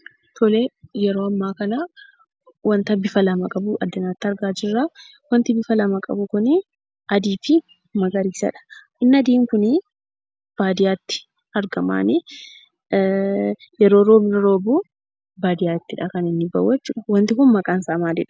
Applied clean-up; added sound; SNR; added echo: none; none; none; none.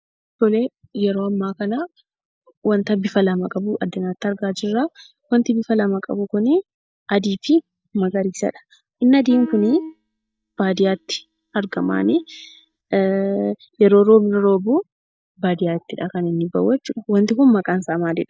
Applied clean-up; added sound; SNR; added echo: neural mask model DeepFilterNet 3.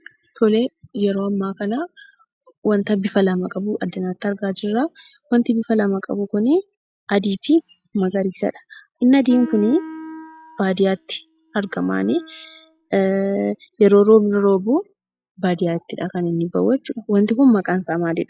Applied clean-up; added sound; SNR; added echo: classical method log-MMSE.